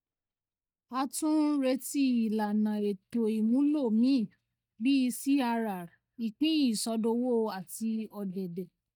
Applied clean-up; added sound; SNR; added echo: neural mask model DeepFilterNet 3.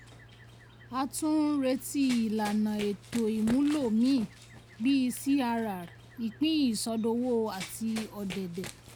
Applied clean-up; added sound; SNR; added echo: none; Run; 17 dB; none.